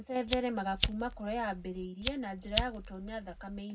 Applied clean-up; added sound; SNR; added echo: none; Fire; -2 dB; reverberation time 0.3 s.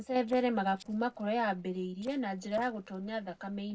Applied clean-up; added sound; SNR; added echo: neural separator model SepFormer DNS4.